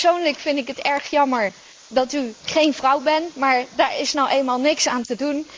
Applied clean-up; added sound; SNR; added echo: neural mask model Resemble Enhance denoiser.